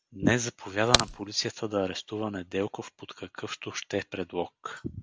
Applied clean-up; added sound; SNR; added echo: none; Crack; -5 dB; none.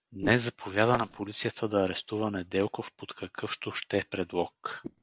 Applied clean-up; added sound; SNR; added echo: neural separator model SepFormer DNS4.